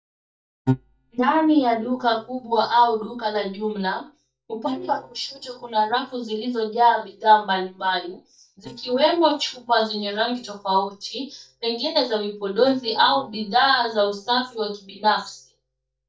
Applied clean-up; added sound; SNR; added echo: neural mask model DeepFilterNet 3.